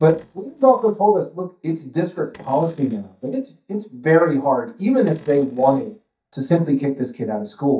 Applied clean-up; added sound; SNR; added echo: neural mask model DeepFilterNet 3.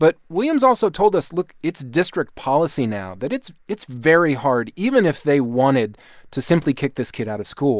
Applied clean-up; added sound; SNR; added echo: none; none; none; none.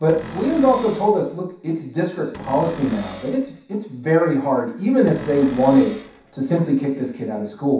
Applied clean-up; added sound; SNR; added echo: none; Cupboard open or close; 16 dB; reverberation time 0.7 s.